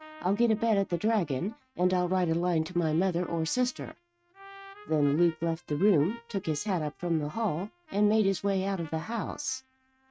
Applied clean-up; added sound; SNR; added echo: neural mask model RNNoise.